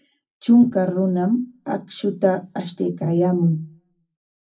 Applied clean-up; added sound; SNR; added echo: none; none; none; reverberation time 0.4 s.